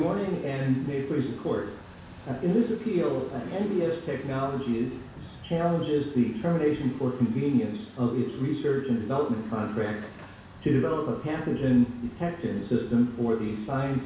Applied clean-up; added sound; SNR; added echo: none; Truck; 18 dB; reverberation time 0.7 s.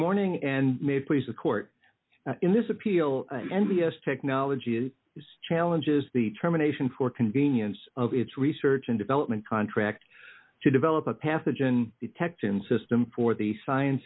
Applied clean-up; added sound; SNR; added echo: none; none; none; none.